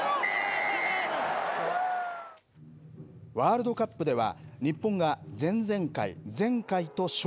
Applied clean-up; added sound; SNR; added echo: none; none; none; none.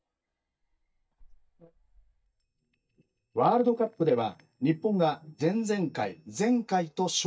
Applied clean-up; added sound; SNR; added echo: neural mask model DeepFilterNet 3.